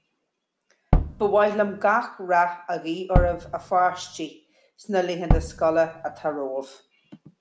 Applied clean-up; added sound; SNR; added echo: none; Tap / Bass drum; 0 dB; none.